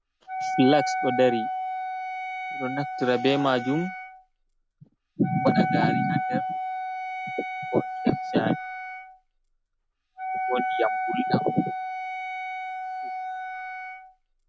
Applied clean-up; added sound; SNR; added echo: none; Wind instrument, woodwind instrument; 3 dB; none.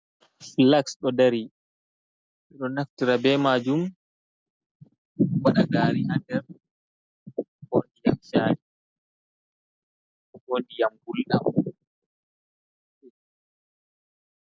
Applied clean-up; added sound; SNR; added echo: none; none; none; none.